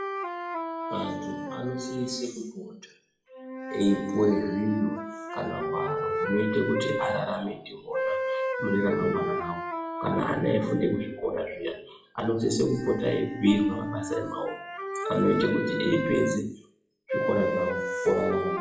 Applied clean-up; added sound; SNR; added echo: classical method WPE with log-MMSE.